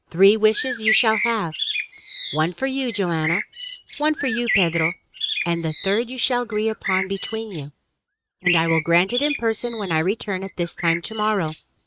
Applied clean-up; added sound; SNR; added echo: neural mask model RNNoise.